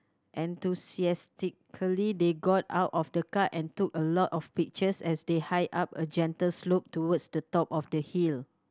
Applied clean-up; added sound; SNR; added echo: none; none; none; none.